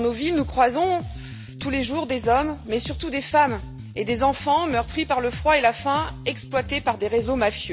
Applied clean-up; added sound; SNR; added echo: none; Bass guitar; 13 dB; none.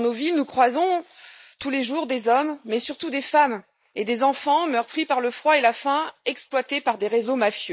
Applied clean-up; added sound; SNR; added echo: neural mask model Resemble Enhance denoiser.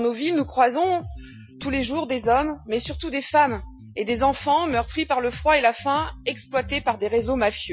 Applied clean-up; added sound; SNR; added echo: classical method Wiener filter.